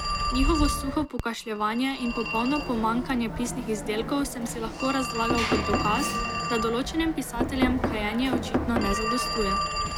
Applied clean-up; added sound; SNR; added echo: none; Telephone + Knock; 1 dB; none.